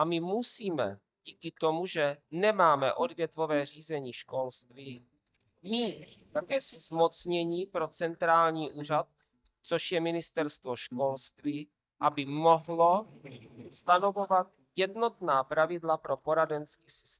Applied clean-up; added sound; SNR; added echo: neural mask model DeepFilterNet 3.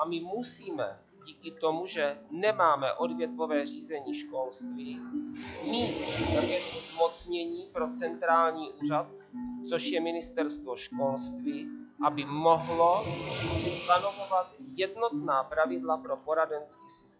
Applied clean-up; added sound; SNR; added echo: classical method log-MMSE.